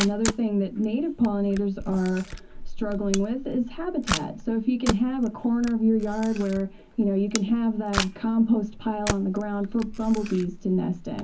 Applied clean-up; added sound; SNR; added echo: none; Camera; 9 dB; reverberation time 0.4 s.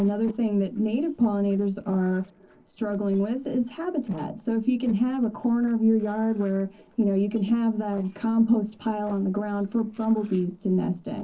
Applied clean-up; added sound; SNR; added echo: neural separator model SepFormer DNS4.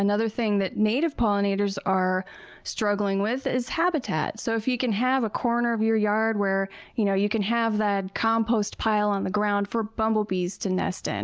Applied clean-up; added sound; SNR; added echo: none; none; none; none.